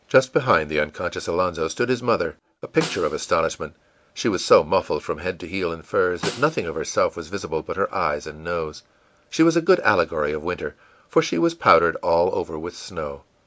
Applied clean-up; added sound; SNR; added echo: none; Snare drum; 14 dB; none.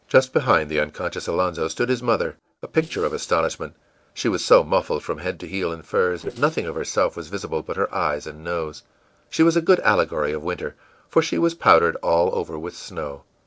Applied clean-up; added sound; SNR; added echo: neural separator model SepFormer DNS4.